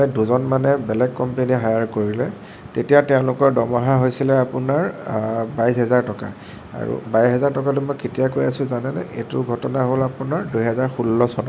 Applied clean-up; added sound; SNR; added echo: none; none; none; none.